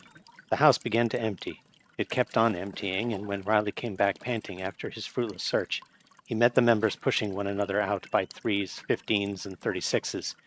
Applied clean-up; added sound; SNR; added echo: neural mask model RNNoise.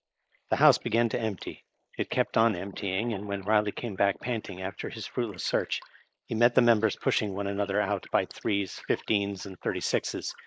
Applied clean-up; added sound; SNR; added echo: neural mask model Resemble Enhance denoiser.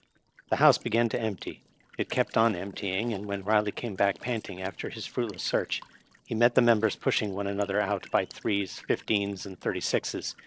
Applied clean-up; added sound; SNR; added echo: neural separator model SepFormer DNS4.